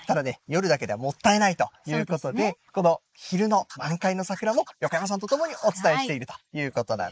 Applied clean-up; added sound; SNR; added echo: neural mask model Resemble Enhance denoiser.